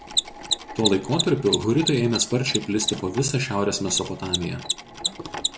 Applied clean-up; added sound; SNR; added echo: none; Mechanisms; 5 dB; none.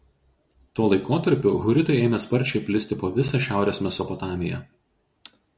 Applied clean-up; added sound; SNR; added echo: none; none; none; none.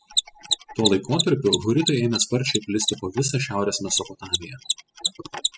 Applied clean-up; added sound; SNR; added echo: classical method spectral subtraction.